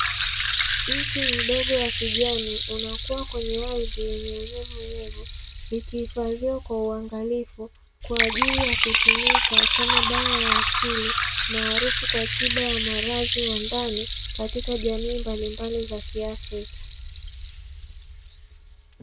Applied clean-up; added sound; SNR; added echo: none; Liquid; -4 dB; none.